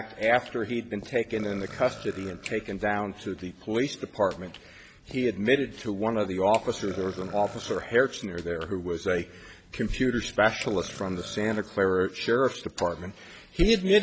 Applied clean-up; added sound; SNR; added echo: none; Burping, eructation + Walk, footsteps; 19 dB; none.